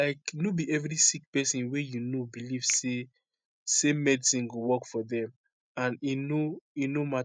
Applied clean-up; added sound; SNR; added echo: neural mask model RNNoise.